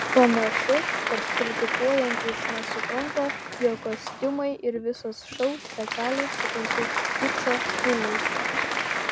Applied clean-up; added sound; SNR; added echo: none; Applause; 1 dB; none.